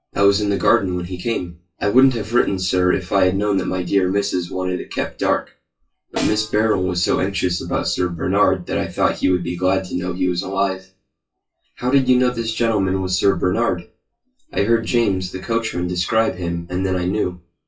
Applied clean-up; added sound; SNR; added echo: classical method WPE with log-MMSE.